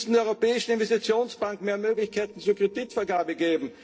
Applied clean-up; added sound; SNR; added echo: neural separator model SepFormer DNS4.